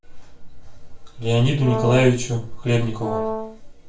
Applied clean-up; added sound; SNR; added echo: none; Brass instrument; 6 dB; reverberation time 0.4 s.